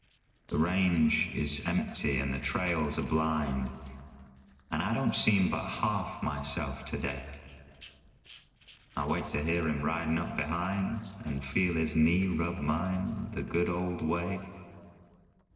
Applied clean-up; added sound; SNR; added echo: neural separator model SepFormer DNS4.